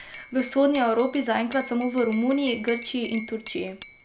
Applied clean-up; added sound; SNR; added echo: none; Cutlery, silverware / Dishes, pots, and pans / Chink, clink; 10 dB; none.